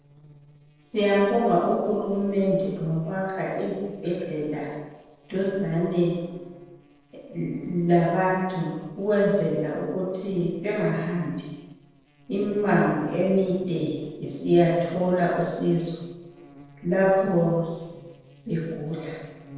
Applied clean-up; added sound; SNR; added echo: neural separator model SepFormer DNS4.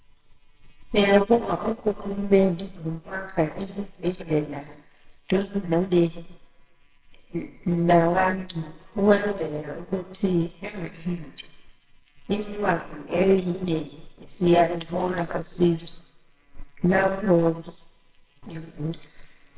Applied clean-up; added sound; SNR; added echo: neural separator model SepFormer WHAMR!.